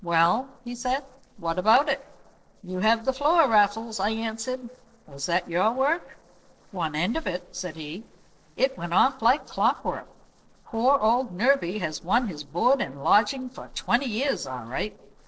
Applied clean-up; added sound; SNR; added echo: neural separator model SepFormer DNS4.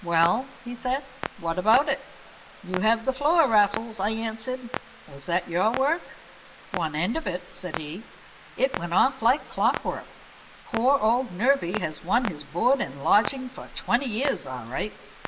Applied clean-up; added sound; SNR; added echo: none; Clock; 13 dB; reverberation time 2.0 s.